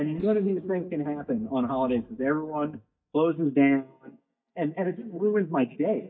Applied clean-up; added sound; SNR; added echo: neural mask model DeepFilterNet 3.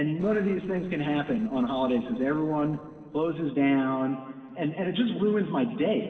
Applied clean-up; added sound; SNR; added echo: neural separator model SepFormer DNS4.